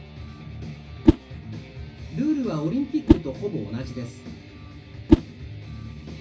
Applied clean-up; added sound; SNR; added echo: none; Whoosh, swoosh, swish; -5 dB; reverberation time 0.4 s.